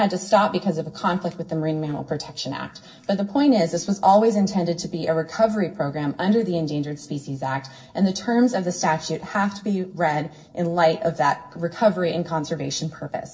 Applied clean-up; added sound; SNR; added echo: neural separator model SepFormer DNS4.